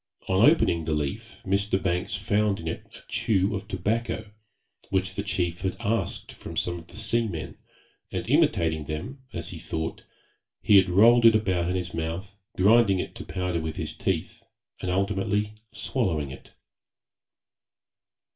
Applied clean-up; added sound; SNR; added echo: none; none; none; reverberation time 0.2 s.